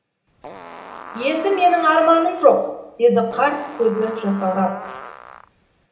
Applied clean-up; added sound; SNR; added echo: none; Fart; 17 dB; reverberation time 0.8 s.